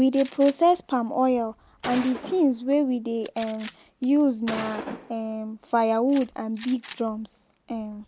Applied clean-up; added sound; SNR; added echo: none; Gunshot, gunfire; 17 dB; none.